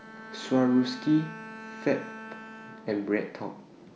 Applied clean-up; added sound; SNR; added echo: none; Bowed string instrument; 14 dB; none.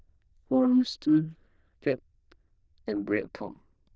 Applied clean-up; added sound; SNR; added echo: neural diffusion model UNIVERSE++.